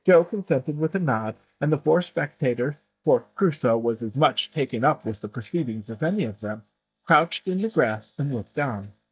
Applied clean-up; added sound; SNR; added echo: neural mask model DeepFilterNet 3.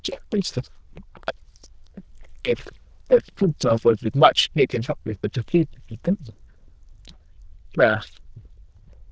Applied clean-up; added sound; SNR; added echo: neural diffusion model UNIVERSE++.